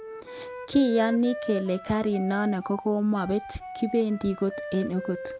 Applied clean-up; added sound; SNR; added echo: none; Wind instrument, woodwind instrument; 12 dB; none.